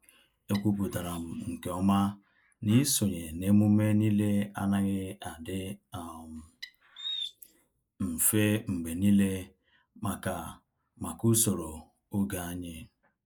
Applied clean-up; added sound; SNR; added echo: neural mask model Resemble Enhance denoiser.